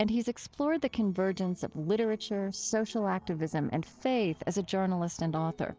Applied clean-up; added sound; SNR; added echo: neural separator model SepFormer DNS4.